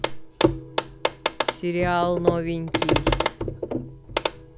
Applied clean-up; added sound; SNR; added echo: none; Clock; -5 dB; none.